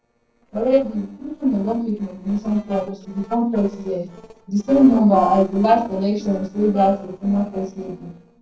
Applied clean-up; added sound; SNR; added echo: neural separator model SepFormer DNS4.